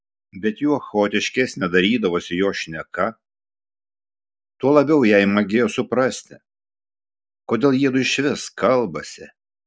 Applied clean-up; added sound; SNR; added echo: none; none; none; none.